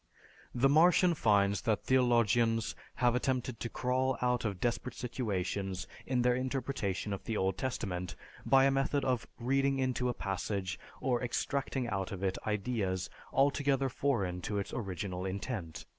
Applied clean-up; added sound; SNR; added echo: none; none; none; none.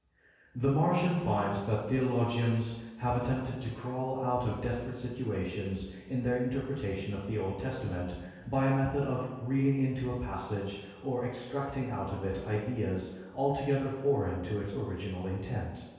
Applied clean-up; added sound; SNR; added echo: none; none; none; reverberation time 1.2 s.